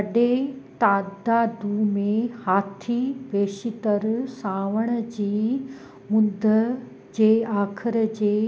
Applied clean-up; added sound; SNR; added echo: none; none; none; none.